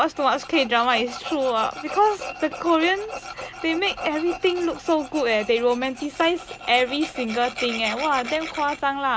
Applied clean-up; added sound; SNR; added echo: none; Tools; 12 dB; none.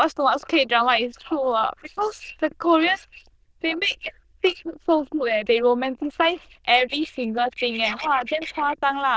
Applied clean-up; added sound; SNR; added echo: neural diffusion model UNIVERSE++.